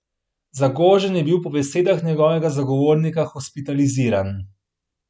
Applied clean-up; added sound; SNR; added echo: none; none; none; none.